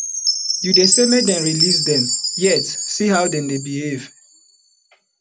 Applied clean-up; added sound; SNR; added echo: none; Chime; 0 dB; none.